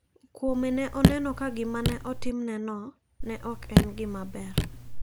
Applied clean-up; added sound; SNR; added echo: none; Raindrop / Drip; -4 dB; none.